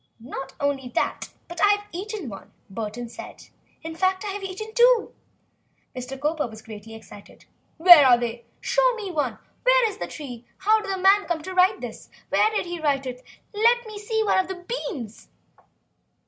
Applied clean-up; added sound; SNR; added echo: none; none; none; none.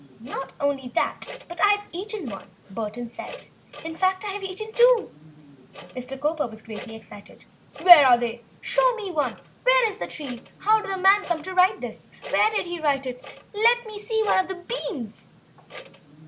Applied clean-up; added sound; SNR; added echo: none; Clock; 19 dB; none.